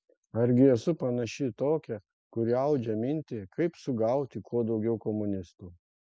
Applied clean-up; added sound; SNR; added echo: none; none; none; none.